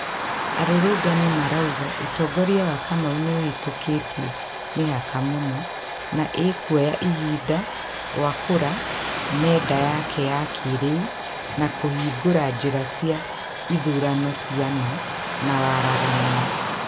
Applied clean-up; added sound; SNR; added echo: none; Car passing by / Traffic noise, roadway noise + Domestic sounds, home sounds; 5 dB; none.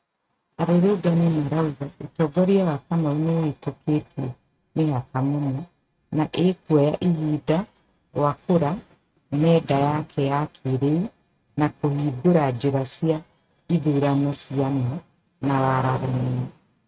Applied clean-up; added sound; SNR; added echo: neural mask model RNNoise.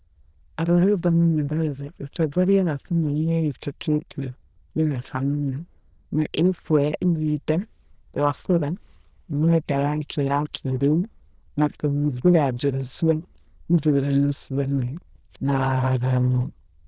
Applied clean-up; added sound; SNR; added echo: neural diffusion model UNIVERSE++.